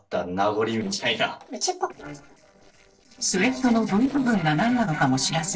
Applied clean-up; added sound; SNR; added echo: neural separator model SepFormer DNS4.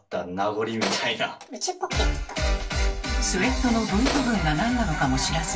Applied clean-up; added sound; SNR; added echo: none; Tools; 10 dB; reverberation time 0.2 s.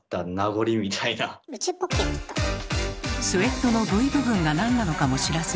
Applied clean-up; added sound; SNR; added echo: none; none; none; none.